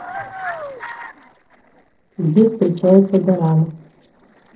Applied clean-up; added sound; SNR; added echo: neural separator model SepFormer DNS4.